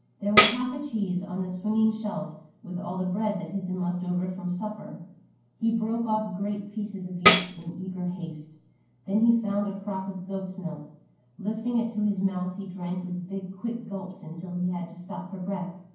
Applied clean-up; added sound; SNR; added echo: none; Tambourine; -3 dB; reverberation time 0.9 s.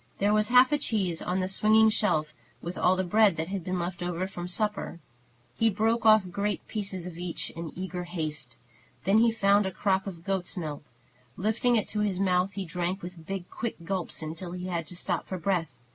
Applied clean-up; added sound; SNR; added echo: none; none; none; none.